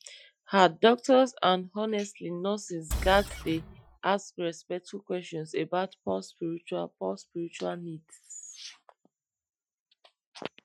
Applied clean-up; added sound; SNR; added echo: classical method Wiener filter.